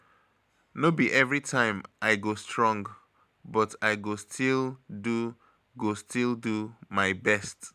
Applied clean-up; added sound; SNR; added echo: none; none; none; none.